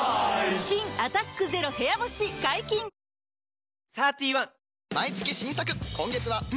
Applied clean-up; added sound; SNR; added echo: none; none; none; none.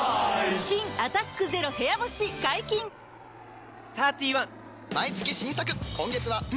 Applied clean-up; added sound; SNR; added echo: none; Aircraft; 18 dB; none.